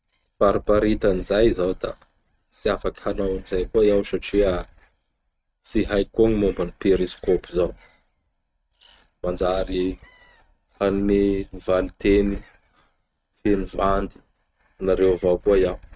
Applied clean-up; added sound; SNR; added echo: neural mask model RNNoise.